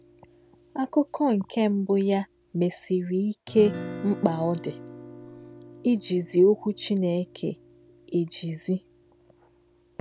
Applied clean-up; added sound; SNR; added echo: none; Guitar; 17 dB; none.